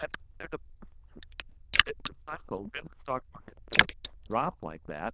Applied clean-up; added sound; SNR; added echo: neural diffusion model UNIVERSE++.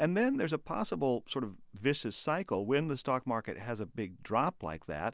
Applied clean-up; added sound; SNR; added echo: none; none; none; none.